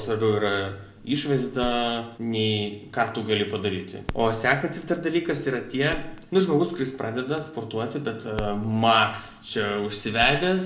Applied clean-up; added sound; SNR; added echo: none; Crackle; 16 dB; reverberation time 0.3 s.